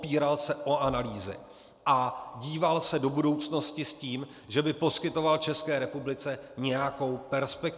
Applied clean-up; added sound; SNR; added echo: none; none; none; none.